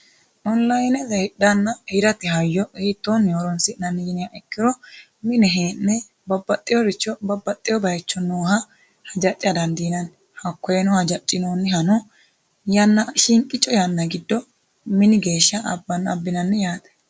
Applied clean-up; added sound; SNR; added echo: none; none; none; none.